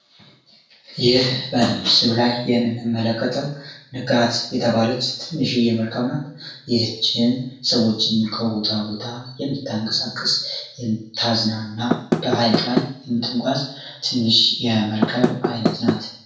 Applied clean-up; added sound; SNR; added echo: none; Knock / Wood; 1 dB; reverberation time 0.6 s.